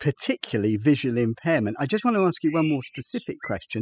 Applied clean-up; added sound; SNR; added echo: classical method spectral subtraction.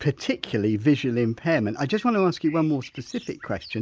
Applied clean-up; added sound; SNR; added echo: neural mask model Resemble Enhance denoiser.